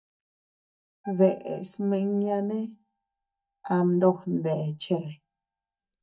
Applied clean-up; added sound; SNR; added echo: neural mask model DeepFilterNet 3.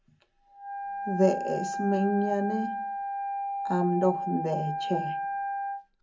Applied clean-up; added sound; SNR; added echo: none; Wind instrument, woodwind instrument; 3 dB; reverberation time 0.3 s.